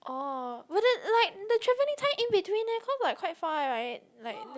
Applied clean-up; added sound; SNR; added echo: none; none; none; none.